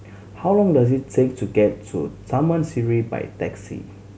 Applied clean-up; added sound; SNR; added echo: none; none; none; none.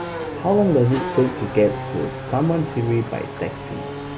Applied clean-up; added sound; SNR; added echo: none; Race car, auto racing / Accelerating, revving, vroom; 8 dB; none.